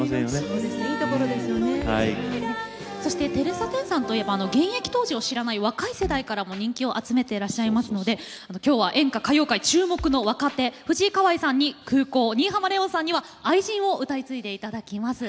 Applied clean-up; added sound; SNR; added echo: none; Drum kit; 16 dB; none.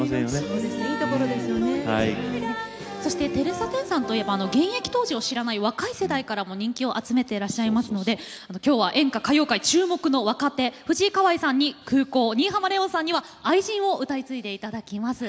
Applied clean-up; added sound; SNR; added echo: none; none; none; none.